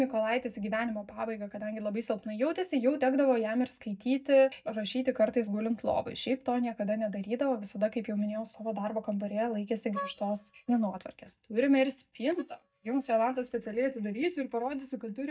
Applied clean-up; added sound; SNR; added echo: neural mask model DeepFilterNet 3.